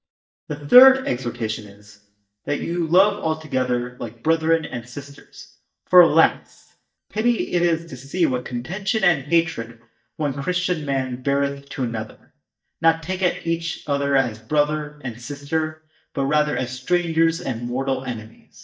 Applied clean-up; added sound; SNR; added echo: neural mask model DeepFilterNet 3.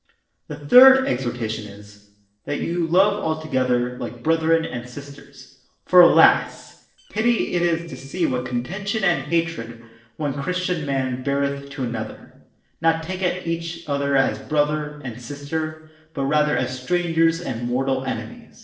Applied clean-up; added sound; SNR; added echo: neural separator model SepFormer DNS4.